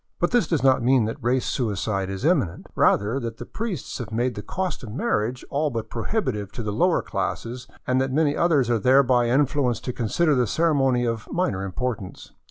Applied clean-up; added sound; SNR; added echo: none; none; none; none.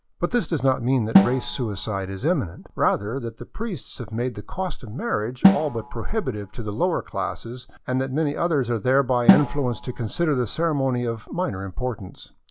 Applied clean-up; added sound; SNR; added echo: none; Snare drum; 3 dB; none.